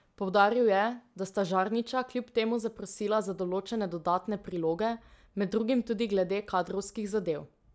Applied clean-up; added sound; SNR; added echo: none; none; none; none.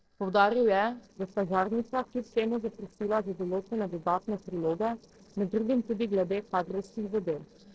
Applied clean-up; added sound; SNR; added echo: neural separator model SepFormer DNS4.